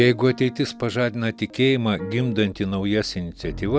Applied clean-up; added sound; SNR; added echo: none; Piano; 16 dB; none.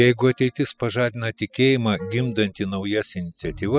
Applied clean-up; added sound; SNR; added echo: classical method spectral subtraction.